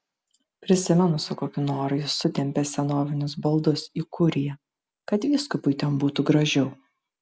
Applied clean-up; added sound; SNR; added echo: none; none; none; none.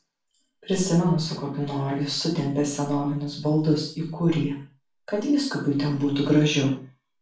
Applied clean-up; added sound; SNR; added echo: none; none; none; reverberation time 0.4 s.